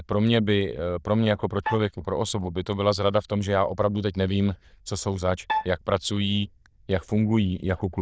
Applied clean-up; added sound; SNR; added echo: neural diffusion model UNIVERSE++.